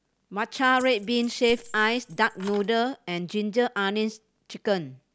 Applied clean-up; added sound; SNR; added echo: none; Keys jangling; 20 dB; none.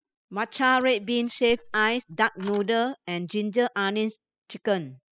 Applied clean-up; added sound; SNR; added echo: classical method spectral subtraction.